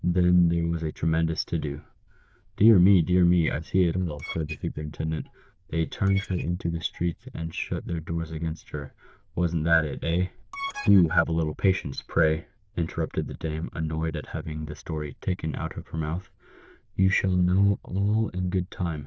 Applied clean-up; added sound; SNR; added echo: neural diffusion model UNIVERSE++.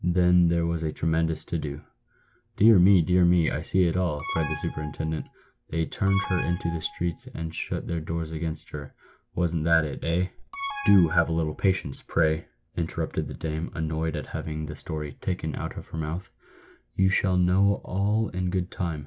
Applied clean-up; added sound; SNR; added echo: none; Alarm; 11 dB; none.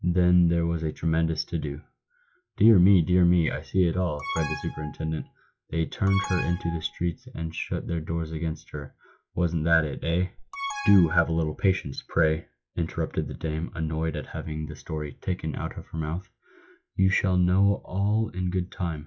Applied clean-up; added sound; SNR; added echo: classical method log-MMSE.